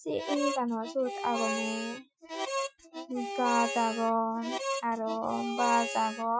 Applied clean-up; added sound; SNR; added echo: classical method Wiener filter.